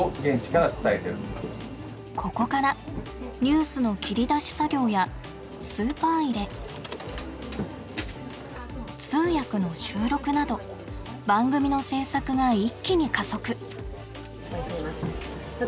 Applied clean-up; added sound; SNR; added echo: none; none; none; none.